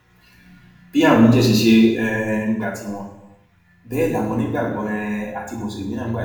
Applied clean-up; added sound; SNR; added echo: none; none; none; reverberation time 0.8 s.